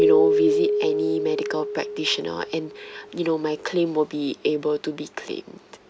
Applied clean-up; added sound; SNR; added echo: none; Keyboard (musical); 0 dB; none.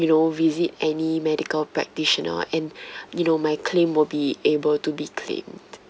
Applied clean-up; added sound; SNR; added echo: none; none; none; none.